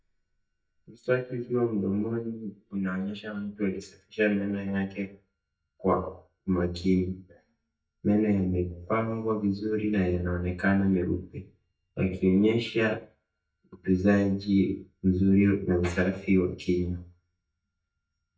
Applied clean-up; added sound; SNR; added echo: neural mask model DeepFilterNet 3.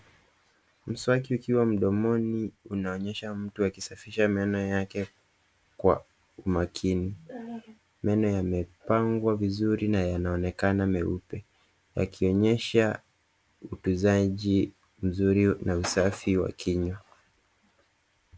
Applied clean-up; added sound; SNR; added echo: none; none; none; none.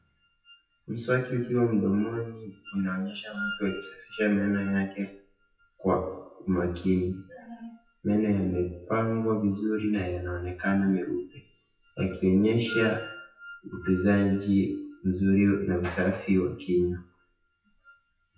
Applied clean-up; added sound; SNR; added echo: classical method WPE with log-MMSE.